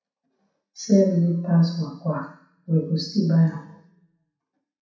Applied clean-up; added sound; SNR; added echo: none; none; none; reverberation time 0.6 s.